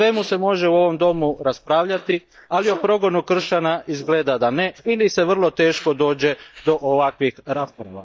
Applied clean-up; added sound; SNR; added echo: neural mask model DeepFilterNet 3.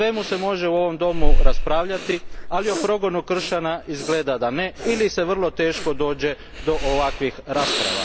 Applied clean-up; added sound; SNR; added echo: none; Breathing; -1 dB; none.